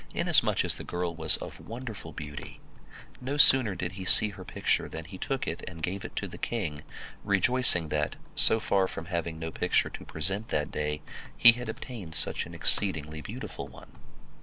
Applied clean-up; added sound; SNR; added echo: none; Computer keyboard; 8 dB; none.